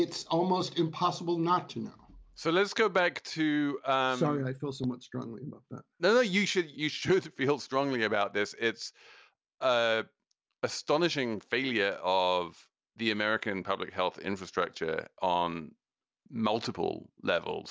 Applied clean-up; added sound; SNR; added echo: none; none; none; none.